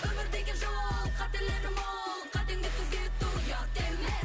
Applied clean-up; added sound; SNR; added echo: none; Wind instrument, woodwind instrument; 19 dB; none.